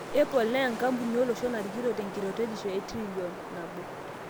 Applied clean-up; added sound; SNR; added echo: none; Wind; 9 dB; none.